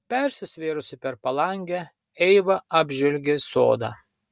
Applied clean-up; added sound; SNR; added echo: none; none; none; none.